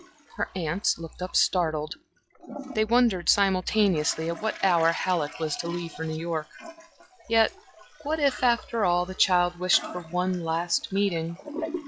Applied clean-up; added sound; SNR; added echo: classical method log-MMSE.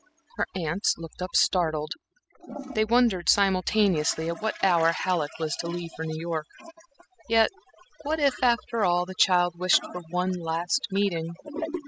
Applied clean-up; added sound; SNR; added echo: classical method spectral subtraction.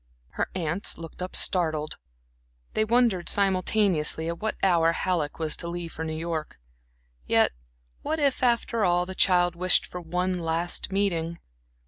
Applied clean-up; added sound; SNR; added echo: none; none; none; none.